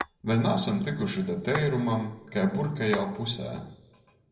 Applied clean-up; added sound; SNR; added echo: none; Tap / Glass; 15 dB; reverberation time 1.1 s.